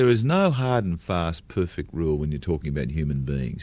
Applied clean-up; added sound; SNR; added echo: none; none; none; none.